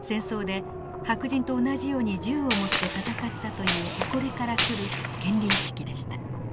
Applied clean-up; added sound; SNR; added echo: none; Gunshot, gunfire; 0 dB; none.